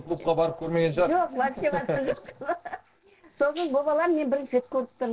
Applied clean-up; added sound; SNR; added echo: neural separator model SepFormer DNS4.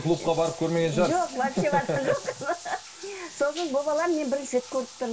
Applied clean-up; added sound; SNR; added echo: none; Bathtub (filling or washing); 17 dB; reverberation time 0.2 s.